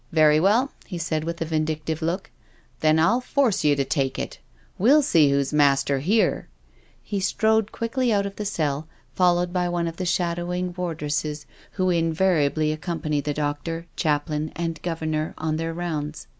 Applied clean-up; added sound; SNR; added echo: none; none; none; none.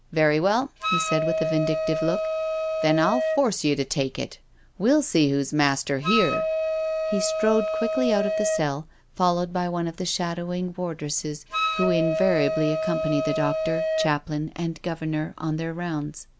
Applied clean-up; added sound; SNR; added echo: none; Wind instrument, woodwind instrument; 2 dB; none.